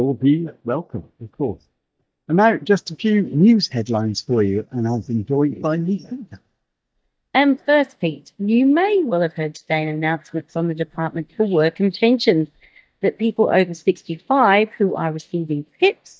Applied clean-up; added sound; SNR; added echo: neural mask model DeepFilterNet 3.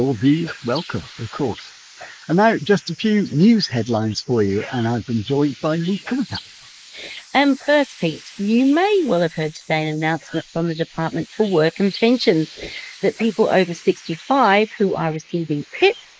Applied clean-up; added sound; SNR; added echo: neural mask model Resemble Enhance denoiser.